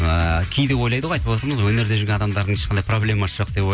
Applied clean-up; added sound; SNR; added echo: none; none; none; none.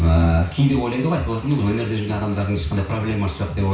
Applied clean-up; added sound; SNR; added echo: none; none; none; reverberation time 0.6 s.